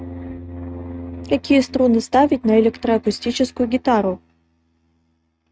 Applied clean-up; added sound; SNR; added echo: neural mask model RNNoise.